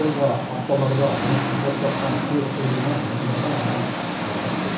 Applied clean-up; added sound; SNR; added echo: none; Engine; 1 dB; reverberation time 0.6 s.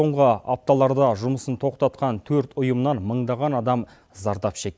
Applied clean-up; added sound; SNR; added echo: none; none; none; none.